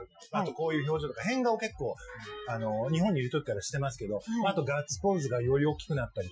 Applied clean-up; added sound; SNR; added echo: classical method Wiener filter.